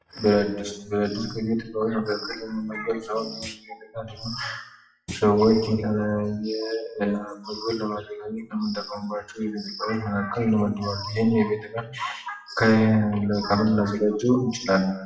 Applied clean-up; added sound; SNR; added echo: classical method WPE with log-MMSE.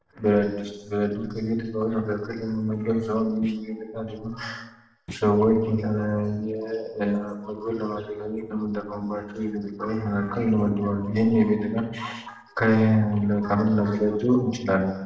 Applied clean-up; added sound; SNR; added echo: neural separator model SepFormer DNS4.